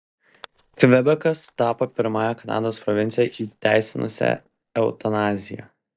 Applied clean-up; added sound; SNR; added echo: neural mask model DeepFilterNet 3.